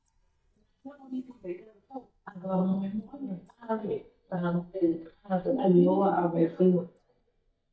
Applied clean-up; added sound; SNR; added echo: neural mask model DeepFilterNet 3.